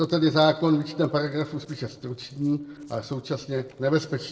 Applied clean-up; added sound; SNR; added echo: neural separator model SepFormer DNS4.